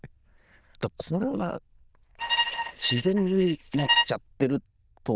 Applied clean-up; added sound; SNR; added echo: neural diffusion model UNIVERSE++.